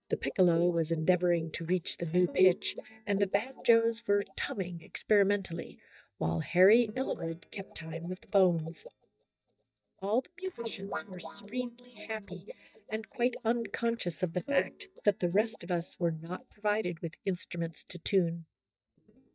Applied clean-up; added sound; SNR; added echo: neural mask model DeepFilterNet 3.